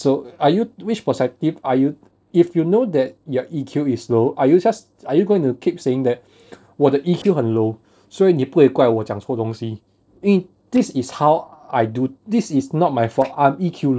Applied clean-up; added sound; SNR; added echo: neural separator model SepFormer DNS4.